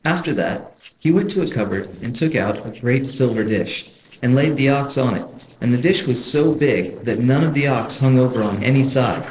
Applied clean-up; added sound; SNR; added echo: neural separator model SepFormer DNS4.